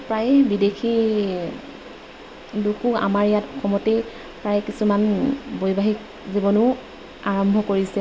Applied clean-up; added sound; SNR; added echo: none; none; none; none.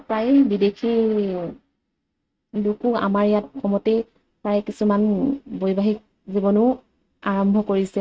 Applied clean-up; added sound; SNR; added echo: neural mask model RNNoise.